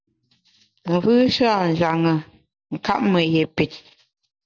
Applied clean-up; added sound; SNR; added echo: none; none; none; none.